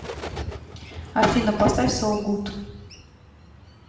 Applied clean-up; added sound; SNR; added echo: none; Bird; 13 dB; reverberation time 0.9 s.